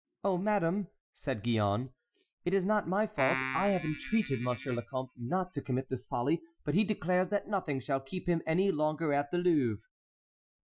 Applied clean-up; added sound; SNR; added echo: classical method Wiener filter.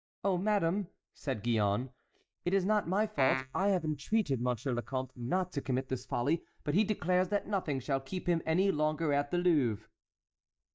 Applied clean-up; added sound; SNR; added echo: neural mask model DeepFilterNet 3.